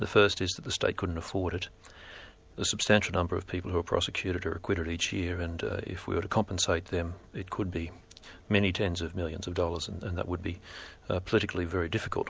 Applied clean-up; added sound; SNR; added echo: none; none; none; none.